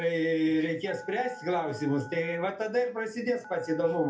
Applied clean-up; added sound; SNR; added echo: none; Telephone; 19 dB; reverberation time 0.3 s.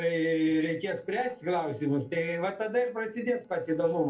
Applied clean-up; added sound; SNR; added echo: neural separator model SepFormer DNS4.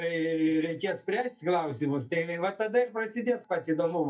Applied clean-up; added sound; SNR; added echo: neural mask model DeepFilterNet 3.